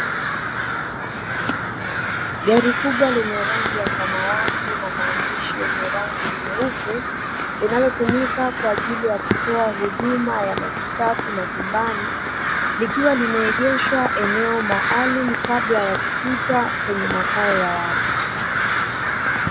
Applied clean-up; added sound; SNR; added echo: none; Crow; -1 dB; none.